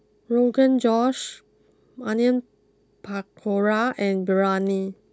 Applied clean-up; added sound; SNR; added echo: none; none; none; none.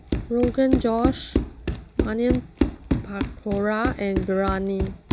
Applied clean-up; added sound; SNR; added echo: none; Run; 1 dB; none.